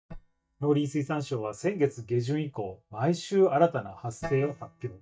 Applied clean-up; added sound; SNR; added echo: neural mask model DeepFilterNet 3.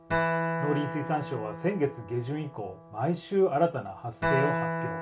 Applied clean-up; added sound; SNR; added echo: none; Acoustic guitar; 2 dB; reverberation time 0.2 s.